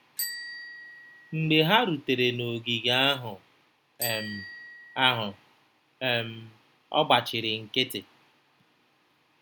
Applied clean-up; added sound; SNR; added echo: none; Bicycle bell; 13 dB; none.